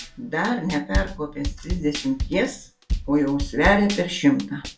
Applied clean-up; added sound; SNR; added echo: none; Drum / Drum kit; 7 dB; reverberation time 0.3 s.